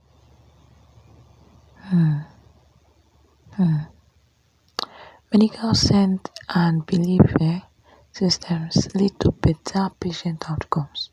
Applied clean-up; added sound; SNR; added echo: none; none; none; none.